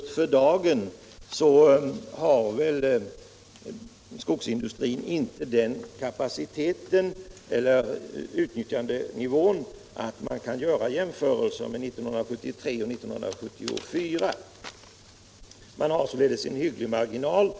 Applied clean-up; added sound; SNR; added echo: none; none; none; none.